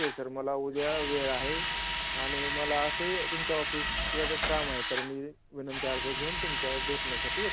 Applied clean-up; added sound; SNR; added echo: none; Drill; -1 dB; none.